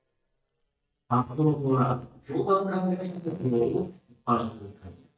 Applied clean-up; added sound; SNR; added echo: neural mask model DeepFilterNet 3.